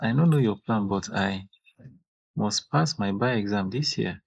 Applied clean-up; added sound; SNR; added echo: neural mask model Resemble Enhance denoiser.